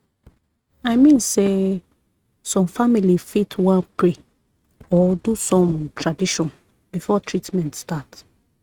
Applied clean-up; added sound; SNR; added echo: neural mask model RNNoise.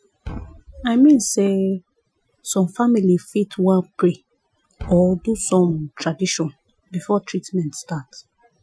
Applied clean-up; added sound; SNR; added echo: classical method Wiener filter.